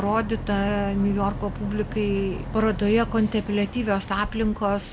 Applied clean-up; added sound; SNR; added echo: none; Boat, Water vehicle; 9 dB; none.